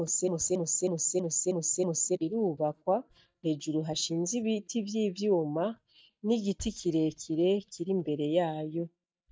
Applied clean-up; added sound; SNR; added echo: neural mask model DeepFilterNet 3.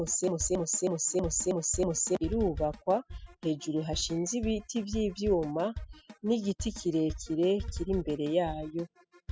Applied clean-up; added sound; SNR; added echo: classical method spectral subtraction.